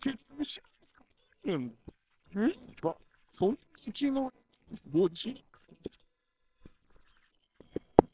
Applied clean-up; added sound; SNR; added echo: neural separator model SepFormer WHAMR!.